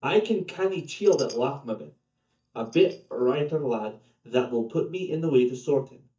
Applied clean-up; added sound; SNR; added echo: neural mask model DeepFilterNet 3.